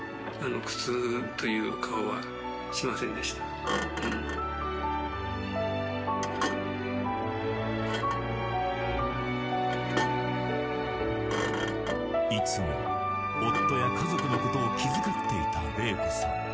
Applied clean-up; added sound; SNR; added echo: none; Thump, thud; 11 dB; none.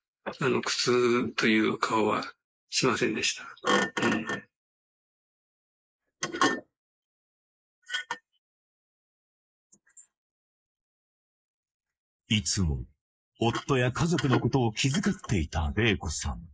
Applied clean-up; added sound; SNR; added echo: neural mask model Resemble Enhance denoiser.